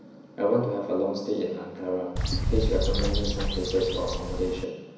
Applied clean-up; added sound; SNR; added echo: none; Bird; -1 dB; reverberation time 1.0 s.